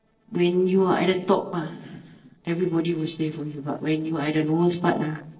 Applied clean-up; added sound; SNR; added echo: neural separator model SepFormer DNS4.